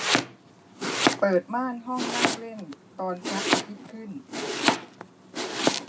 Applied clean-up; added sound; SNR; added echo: none; Domestic sounds, home sounds; -4 dB; reverberation time 0.3 s.